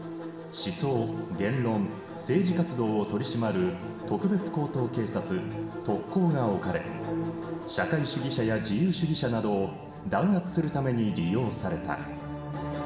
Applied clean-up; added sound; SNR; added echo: none; none; none; reverberation time 1.6 s.